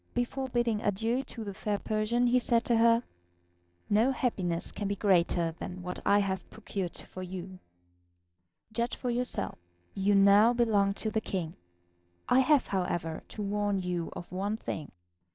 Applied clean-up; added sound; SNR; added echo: neural separator model SepFormer DNS4.